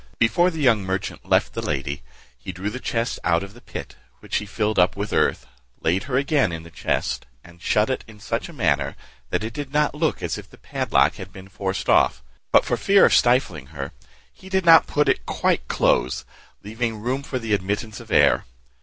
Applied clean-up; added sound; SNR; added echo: none; none; none; none.